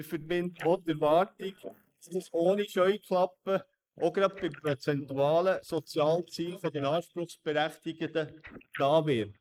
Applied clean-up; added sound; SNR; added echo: neural mask model Resemble Enhance denoiser.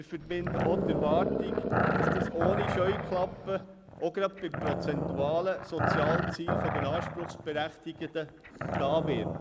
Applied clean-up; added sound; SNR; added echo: none; Animal + Growling; -1 dB; none.